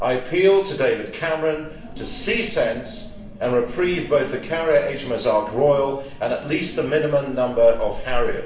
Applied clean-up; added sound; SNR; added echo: none; Wind; 10 dB; reverberation time 0.6 s.